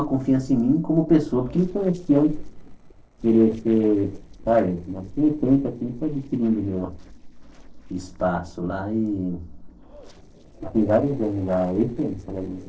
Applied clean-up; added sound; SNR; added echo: neural separator model SepFormer DNS4.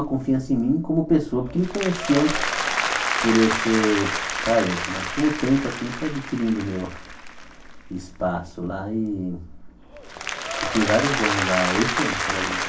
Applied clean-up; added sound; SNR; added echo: none; Applause; 4 dB; reverberation time 0.3 s.